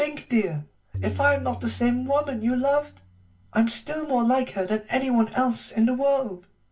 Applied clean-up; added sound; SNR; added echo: none; Tabla; 13 dB; reverberation time 0.2 s.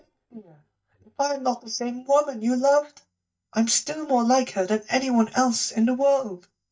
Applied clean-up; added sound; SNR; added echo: neural mask model DeepFilterNet 3.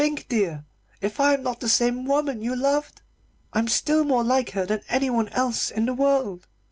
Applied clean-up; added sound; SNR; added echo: none; none; none; none.